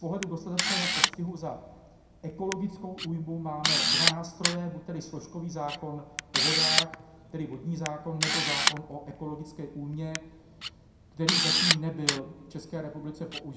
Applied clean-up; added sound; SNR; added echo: none; Camera; -4 dB; reverberation time 0.4 s.